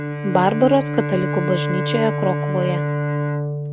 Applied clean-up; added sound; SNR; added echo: none; Bowed string instrument; 1 dB; none.